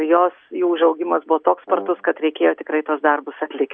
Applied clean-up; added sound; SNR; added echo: none; Brass instrument; 16 dB; none.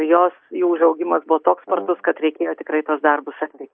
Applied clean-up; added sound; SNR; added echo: neural mask model DeepFilterNet 3.